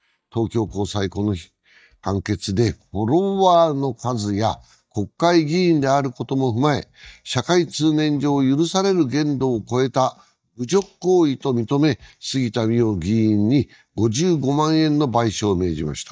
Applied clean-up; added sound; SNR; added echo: neural mask model DeepFilterNet 3.